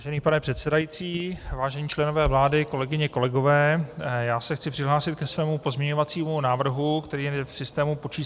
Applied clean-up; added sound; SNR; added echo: none; none; none; none.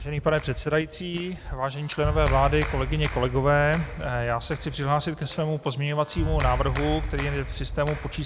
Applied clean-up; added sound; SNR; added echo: none; Clapping; 6 dB; none.